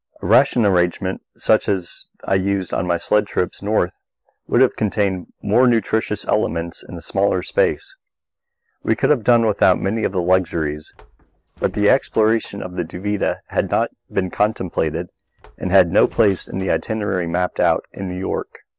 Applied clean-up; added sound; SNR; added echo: neural separator model SepFormer DNS4.